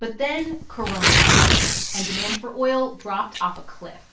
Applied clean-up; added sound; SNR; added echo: none; Tearing; -5 dB; reverberation time 0.3 s.